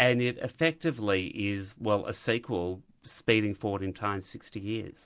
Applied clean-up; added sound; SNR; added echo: none; none; none; none.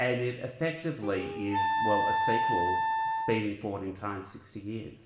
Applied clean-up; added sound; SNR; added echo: none; Wind instrument, woodwind instrument; -2 dB; reverberation time 1.0 s.